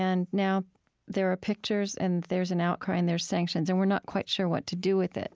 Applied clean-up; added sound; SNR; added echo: none; none; none; none.